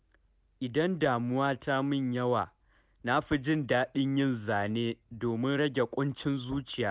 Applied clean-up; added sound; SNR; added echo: none; none; none; none.